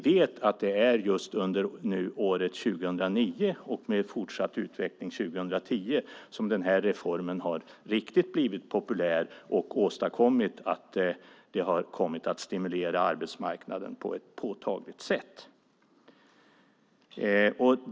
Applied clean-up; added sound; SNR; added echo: none; none; none; none.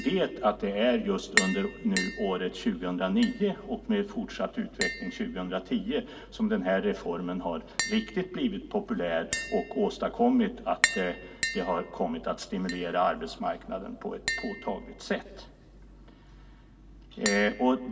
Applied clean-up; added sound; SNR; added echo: none; Tap; 8 dB; reverberation time 2.3 s.